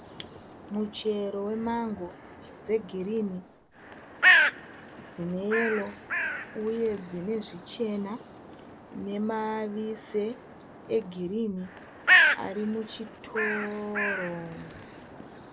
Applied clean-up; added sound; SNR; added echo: none; Bird; -2 dB; none.